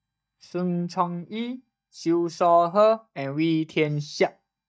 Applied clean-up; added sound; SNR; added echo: neural mask model DeepFilterNet 3.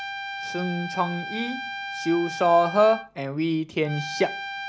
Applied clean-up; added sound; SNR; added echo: none; Trumpet; 9 dB; none.